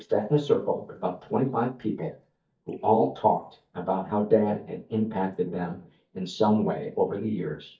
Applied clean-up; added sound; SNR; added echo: neural mask model DeepFilterNet 3.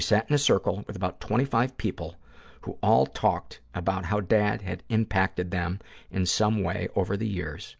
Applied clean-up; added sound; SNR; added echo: none; none; none; none.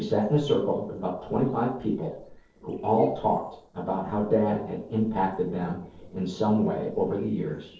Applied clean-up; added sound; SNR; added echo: neural separator model SepFormer DNS4.